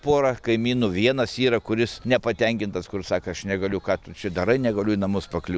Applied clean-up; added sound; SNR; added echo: none; none; none; none.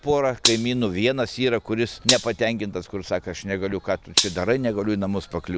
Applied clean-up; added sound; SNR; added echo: none; Gunshot, gunfire; 3 dB; none.